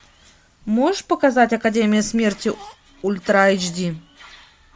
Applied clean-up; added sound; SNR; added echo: none; none; none; none.